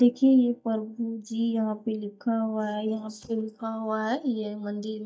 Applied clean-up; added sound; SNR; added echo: neural mask model DeepFilterNet 3.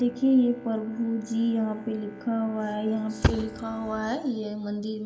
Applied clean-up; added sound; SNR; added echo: none; Bowed string instrument; 18 dB; reverberation time 1.9 s.